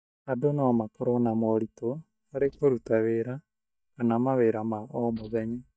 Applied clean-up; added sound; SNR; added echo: neural mask model DeepFilterNet 3.